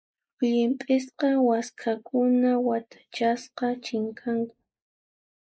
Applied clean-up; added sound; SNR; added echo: neural mask model Resemble Enhance denoiser.